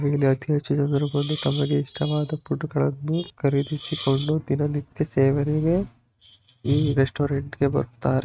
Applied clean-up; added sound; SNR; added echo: neural mask model RNNoise.